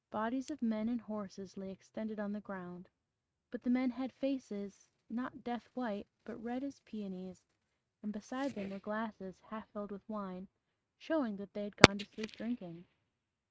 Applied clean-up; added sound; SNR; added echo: neural mask model RNNoise.